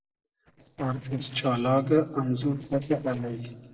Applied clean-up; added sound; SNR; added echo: neural separator model SepFormer DNS4.